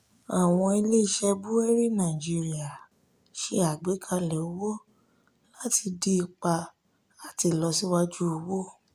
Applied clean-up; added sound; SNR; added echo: none; none; none; none.